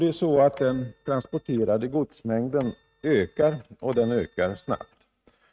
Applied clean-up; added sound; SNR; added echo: neural mask model RNNoise.